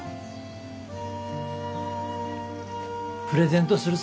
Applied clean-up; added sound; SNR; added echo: none; Bowed string instrument; 17 dB; none.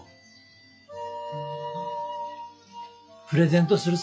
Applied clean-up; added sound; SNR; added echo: classical method log-MMSE.